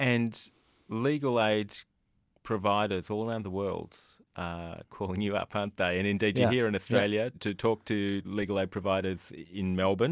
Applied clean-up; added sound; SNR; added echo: none; none; none; none.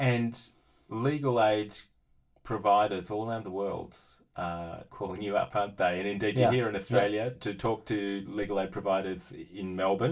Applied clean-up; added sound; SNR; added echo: none; none; none; reverberation time 0.2 s.